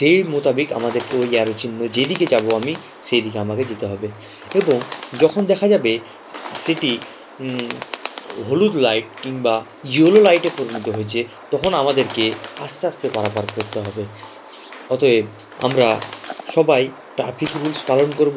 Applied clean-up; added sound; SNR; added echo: none; Bird; 15 dB; none.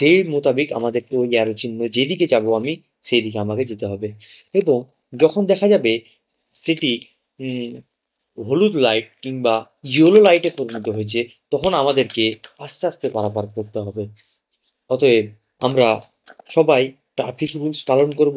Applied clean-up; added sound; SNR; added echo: neural mask model DeepFilterNet 3.